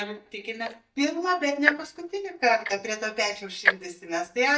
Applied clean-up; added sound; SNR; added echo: neural mask model DeepFilterNet 3.